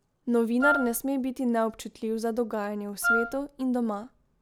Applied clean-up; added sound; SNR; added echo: none; Wind instrument, woodwind instrument; 0 dB; none.